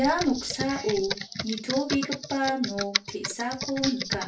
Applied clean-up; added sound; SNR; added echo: none; Computer keyboard; 5 dB; reverberation time 0.3 s.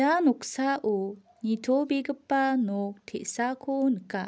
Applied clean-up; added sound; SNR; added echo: none; none; none; none.